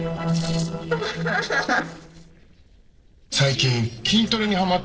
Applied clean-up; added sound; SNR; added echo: neural separator model SepFormer DNS4.